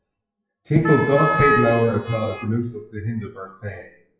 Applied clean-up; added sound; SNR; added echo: classical method WPE with log-MMSE.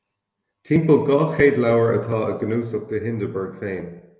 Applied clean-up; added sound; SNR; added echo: none; none; none; none.